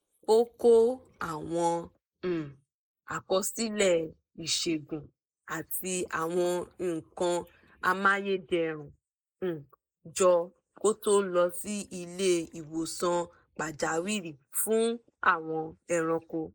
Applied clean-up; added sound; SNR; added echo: neural mask model Resemble Enhance denoiser.